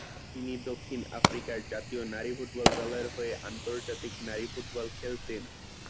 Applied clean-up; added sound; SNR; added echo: none; Fire; -2 dB; none.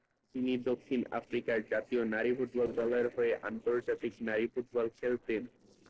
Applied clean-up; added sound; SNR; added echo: neural separator model SepFormer DNS4.